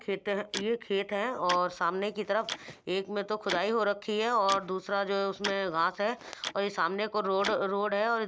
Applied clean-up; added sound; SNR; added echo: none; Tick-tock; 13 dB; none.